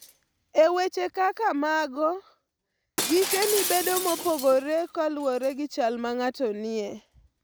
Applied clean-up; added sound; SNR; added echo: none; Shatter; 10 dB; none.